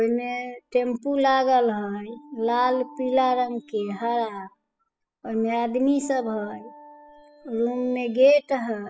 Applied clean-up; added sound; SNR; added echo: classical method spectral subtraction.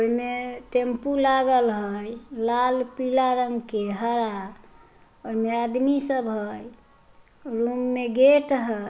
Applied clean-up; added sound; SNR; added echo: none; none; none; none.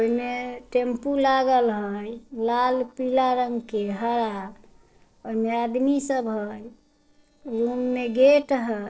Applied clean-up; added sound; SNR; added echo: neural separator model SepFormer DNS4.